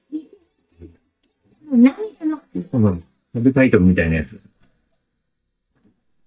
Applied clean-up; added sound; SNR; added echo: neural mask model DeepFilterNet 3.